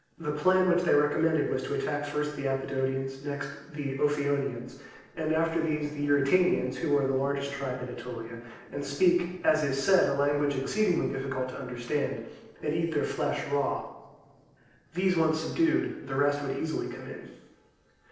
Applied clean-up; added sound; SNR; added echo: neural separator model SepFormer DNS4.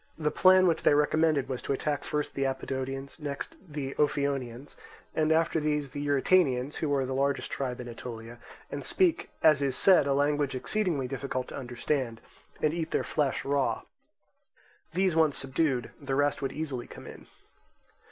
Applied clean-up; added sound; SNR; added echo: none; none; none; none.